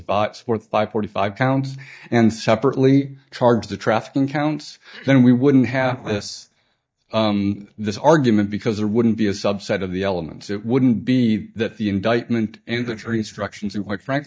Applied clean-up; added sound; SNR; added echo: neural mask model DeepFilterNet 3.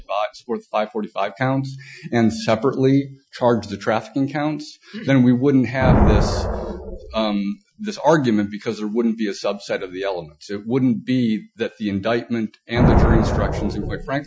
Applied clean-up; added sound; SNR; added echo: classical method Wiener filter.